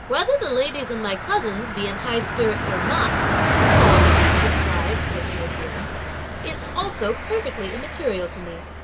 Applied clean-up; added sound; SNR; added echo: none; Car passing by; -4 dB; none.